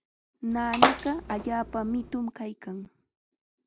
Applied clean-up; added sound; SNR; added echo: none; Splash, splatter; -3 dB; none.